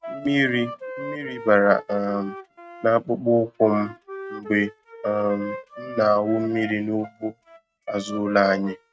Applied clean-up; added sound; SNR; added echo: neural mask model RNNoise.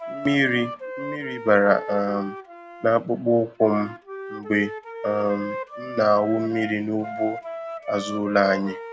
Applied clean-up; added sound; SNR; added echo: none; Wind instrument, woodwind instrument; 11 dB; none.